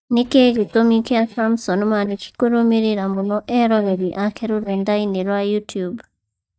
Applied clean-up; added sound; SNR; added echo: neural mask model DeepFilterNet 3.